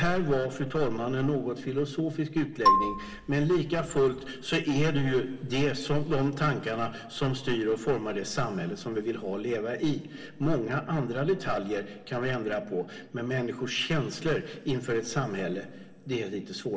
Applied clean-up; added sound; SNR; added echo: none; Marimba, xylophone; 0 dB; reverberation time 1.8 s.